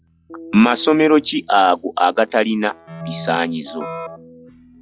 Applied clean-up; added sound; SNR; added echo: classical method log-MMSE.